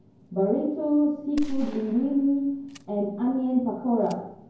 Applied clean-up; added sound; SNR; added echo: none; Gunshot, gunfire; 14 dB; reverberation time 0.9 s.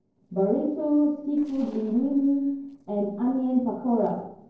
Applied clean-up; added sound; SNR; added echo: neural separator model SepFormer DNS4.